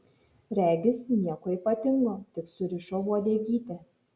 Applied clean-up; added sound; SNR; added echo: none; none; none; none.